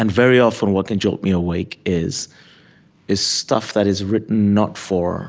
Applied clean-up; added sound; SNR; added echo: none; none; none; none.